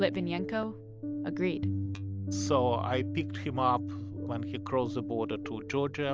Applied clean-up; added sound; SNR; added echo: none; none; none; none.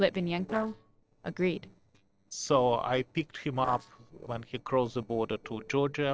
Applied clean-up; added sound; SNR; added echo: neural separator model SepFormer DNS4.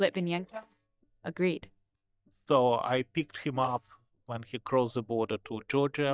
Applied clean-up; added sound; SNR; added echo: neural mask model DeepFilterNet 3.